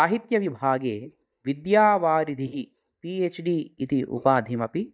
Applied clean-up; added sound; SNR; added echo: neural mask model DeepFilterNet 3.